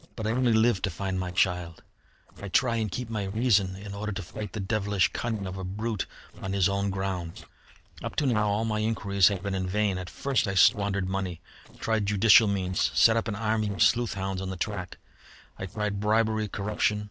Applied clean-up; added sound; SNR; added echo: neural separator model SepFormer DNS4.